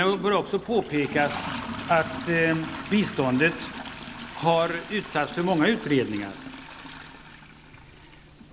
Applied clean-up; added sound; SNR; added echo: none; Toilet flush; 11 dB; none.